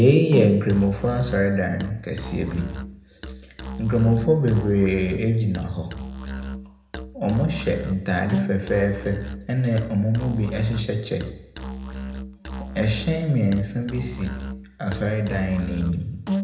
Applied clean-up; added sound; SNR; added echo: none; Musical instrument; 10 dB; reverberation time 0.8 s.